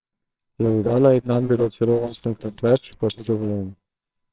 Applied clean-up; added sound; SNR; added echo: neural separator model SepFormer WHAMR!.